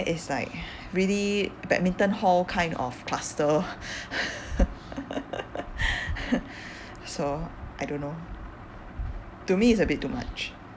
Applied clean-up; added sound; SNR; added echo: none; none; none; none.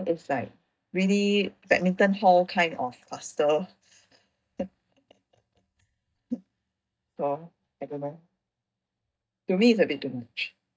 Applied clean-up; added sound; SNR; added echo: neural mask model DeepFilterNet 3.